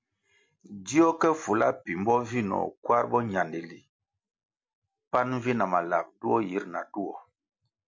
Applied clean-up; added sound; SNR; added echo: none; none; none; none.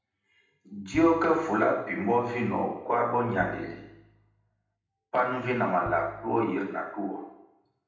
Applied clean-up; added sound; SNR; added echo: none; Piano; 20 dB; reverberation time 0.8 s.